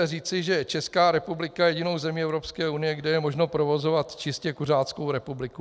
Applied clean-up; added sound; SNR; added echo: none; none; none; none.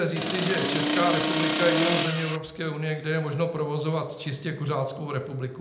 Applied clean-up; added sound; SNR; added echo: none; Accelerating, revving, vroom; -3 dB; reverberation time 0.7 s.